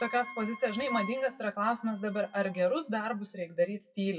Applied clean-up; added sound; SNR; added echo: classical method WPE with log-MMSE.